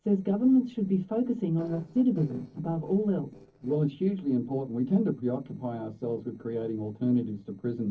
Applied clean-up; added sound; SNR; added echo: neural separator model SepFormer DNS4.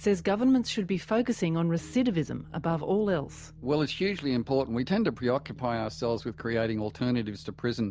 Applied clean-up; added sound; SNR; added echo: none; none; none; none.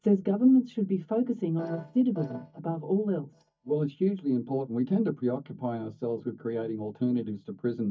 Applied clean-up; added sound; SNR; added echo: neural mask model DeepFilterNet 3.